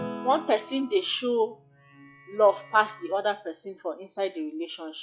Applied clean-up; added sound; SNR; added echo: classical method log-MMSE.